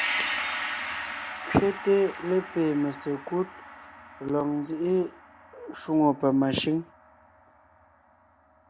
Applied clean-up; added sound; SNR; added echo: none; Gong; 9 dB; none.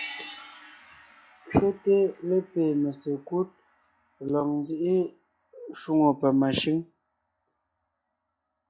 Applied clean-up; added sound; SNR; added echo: classical method log-MMSE.